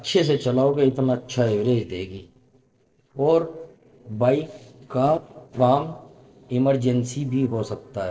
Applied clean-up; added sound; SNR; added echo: neural separator model SepFormer DNS4.